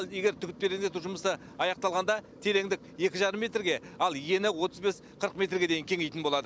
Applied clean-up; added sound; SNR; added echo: none; none; none; none.